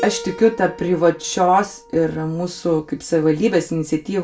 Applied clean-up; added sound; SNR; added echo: none; Keyboard (musical); 19 dB; reverberation time 0.2 s.